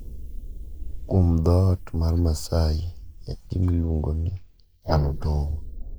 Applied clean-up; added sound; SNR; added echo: neural mask model Resemble Enhance denoiser.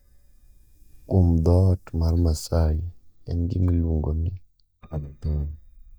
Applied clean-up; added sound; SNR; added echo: neural mask model DeepFilterNet 3.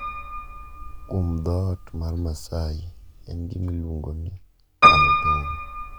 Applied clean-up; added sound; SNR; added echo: none; Piano; -4 dB; none.